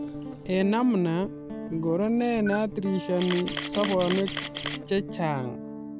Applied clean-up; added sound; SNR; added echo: none; Camera + Guitar; 8 dB; none.